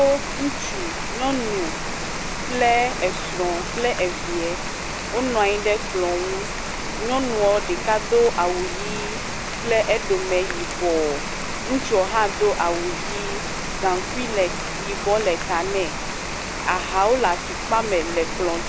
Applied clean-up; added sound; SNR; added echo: none; Rain; 4 dB; none.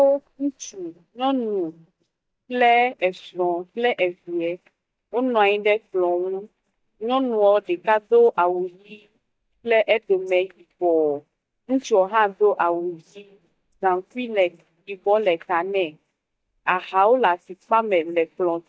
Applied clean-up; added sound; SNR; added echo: neural mask model DeepFilterNet 3.